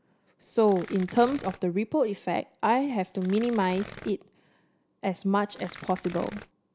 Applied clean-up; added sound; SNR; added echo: none; Tearing; 18 dB; none.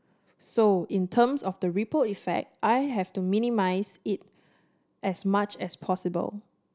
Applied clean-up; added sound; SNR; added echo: none; none; none; none.